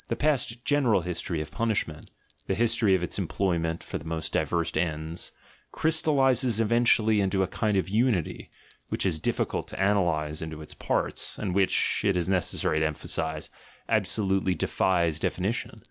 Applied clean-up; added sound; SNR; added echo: none; Chime; 3 dB; none.